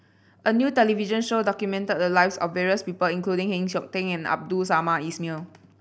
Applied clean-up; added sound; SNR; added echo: none; none; none; none.